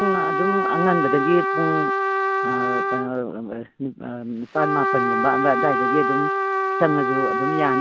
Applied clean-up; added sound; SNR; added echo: none; Trumpet; -2 dB; none.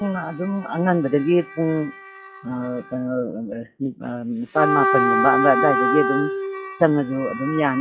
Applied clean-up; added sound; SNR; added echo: classical method log-MMSE.